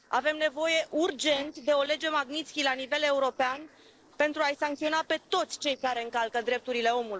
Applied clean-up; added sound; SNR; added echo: neural separator model SepFormer DNS4.